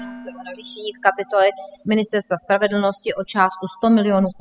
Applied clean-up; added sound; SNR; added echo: classical method spectral subtraction.